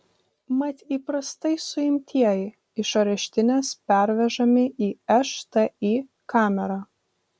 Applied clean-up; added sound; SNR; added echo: none; none; none; none.